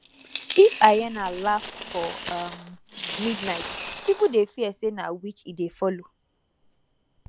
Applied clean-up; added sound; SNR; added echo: none; Coin (dropping); 8 dB; none.